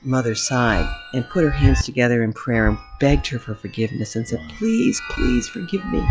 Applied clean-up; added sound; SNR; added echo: classical method log-MMSE.